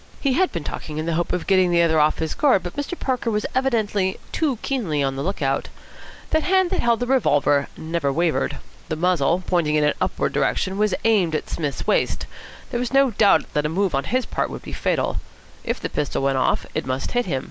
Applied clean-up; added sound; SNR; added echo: none; none; none; none.